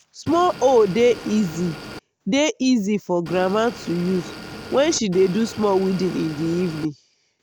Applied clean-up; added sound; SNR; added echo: none; Motor vehicle (road) / Engine; 14 dB; none.